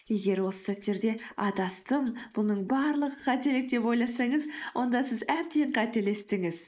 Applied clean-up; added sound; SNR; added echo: neural mask model Resemble Enhance denoiser.